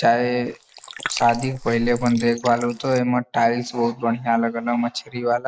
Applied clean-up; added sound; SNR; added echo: neural mask model Resemble Enhance denoiser.